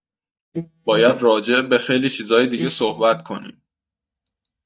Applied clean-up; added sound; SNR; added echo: neural mask model DeepFilterNet 3.